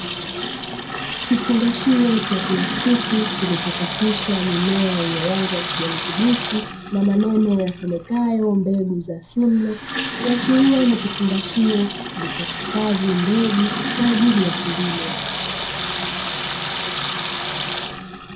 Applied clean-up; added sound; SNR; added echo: none; Sink (filling or washing) / Water tap, faucet; 1 dB; reverberation time 0.2 s.